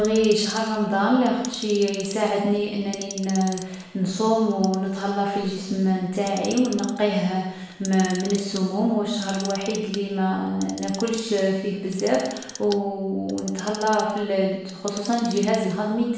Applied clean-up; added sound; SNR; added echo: none; Clock; 17 dB; reverberation time 0.9 s.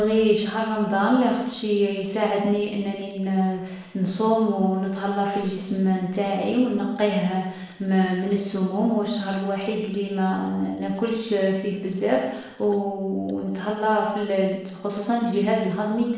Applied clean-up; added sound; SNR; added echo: neural separator model SepFormer DNS4.